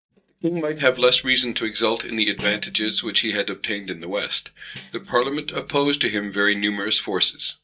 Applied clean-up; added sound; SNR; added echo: neural mask model DeepFilterNet 3.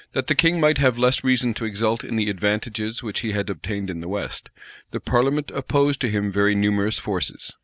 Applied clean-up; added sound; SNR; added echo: none; none; none; none.